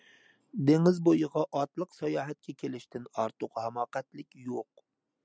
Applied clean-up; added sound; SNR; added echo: none; none; none; none.